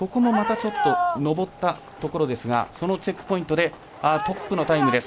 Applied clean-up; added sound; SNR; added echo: none; none; none; none.